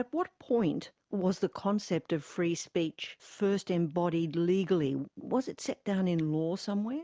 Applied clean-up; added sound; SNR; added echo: none; none; none; none.